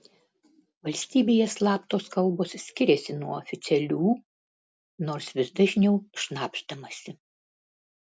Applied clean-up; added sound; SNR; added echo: none; none; none; none.